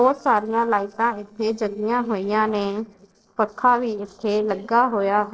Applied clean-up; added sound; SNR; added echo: neural separator model SepFormer DNS4.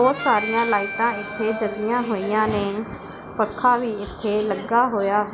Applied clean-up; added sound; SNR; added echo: none; Harmonica; 14 dB; none.